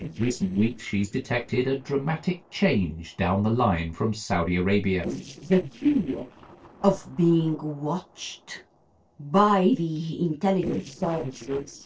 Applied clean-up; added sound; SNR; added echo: neural separator model SepFormer DNS4.